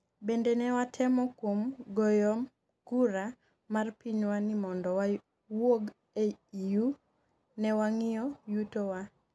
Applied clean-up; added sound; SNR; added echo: none; none; none; none.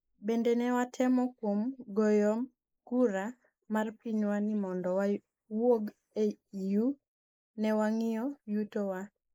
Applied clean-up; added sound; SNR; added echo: neural mask model Resemble Enhance denoiser.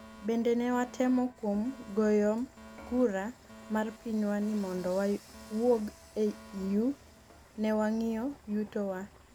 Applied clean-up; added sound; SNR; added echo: none; Frying (food) / Dishes, pots, and pans + Alarm; 20 dB; none.